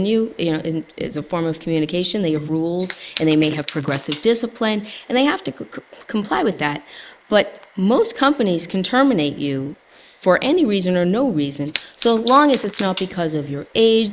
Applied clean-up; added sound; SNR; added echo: neural mask model Resemble Enhance denoiser.